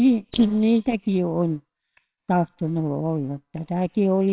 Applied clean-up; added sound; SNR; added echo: neural separator model SepFormer WHAMR!.